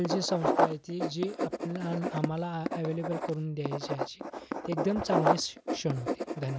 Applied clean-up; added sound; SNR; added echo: none; Writing; -1 dB; none.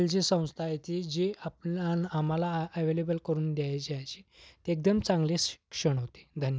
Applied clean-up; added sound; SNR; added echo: none; none; none; none.